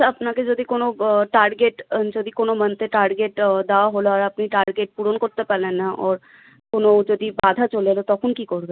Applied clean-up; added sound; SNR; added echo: none; none; none; none.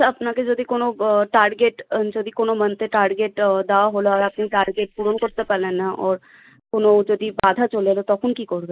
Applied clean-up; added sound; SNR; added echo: neural mask model Resemble Enhance denoiser.